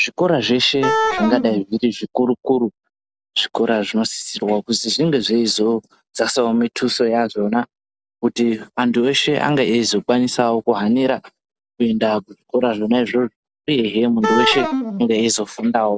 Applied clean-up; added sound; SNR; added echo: none; Wind instrument, woodwind instrument; 2 dB; none.